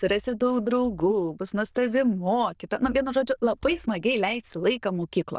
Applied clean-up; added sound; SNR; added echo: neural diffusion model UNIVERSE++.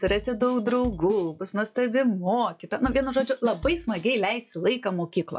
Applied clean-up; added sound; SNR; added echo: classical method log-MMSE.